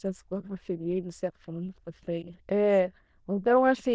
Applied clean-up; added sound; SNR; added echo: neural diffusion model UNIVERSE++.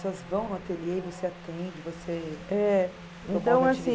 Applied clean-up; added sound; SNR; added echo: none; Wind + Wind instrument, woodwind instrument; 15 dB; none.